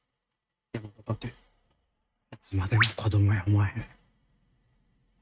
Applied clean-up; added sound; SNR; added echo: neural mask model RNNoise.